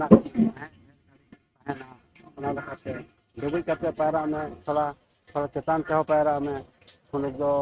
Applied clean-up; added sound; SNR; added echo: neural mask model RNNoise.